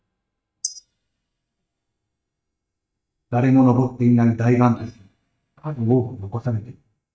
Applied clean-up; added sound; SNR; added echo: neural mask model DeepFilterNet 3.